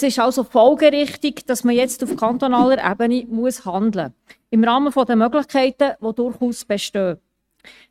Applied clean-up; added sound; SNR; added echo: neural mask model RNNoise.